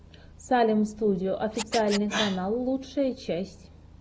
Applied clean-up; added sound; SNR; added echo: none; Scratching (performance technique); 10 dB; none.